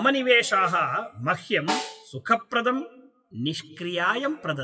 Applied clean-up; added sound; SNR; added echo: classical method WPE with log-MMSE.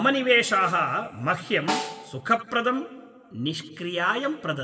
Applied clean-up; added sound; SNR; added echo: none; Snare drum; 10 dB; reverberation time 1.0 s.